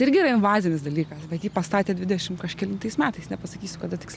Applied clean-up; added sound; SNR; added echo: none; none; none; none.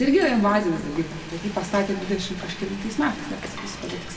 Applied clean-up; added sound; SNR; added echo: none; Frying (food); 13 dB; reverberation time 1.7 s.